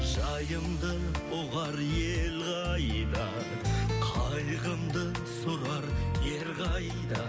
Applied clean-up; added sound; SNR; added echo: none; none; none; none.